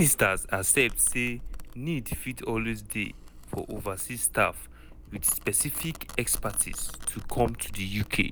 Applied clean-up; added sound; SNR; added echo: none; Domestic sounds, home sounds; 10 dB; none.